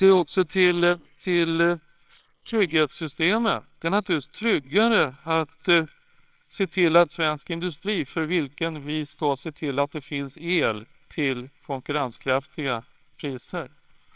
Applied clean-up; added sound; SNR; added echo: neural separator model SepFormer WHAMR!.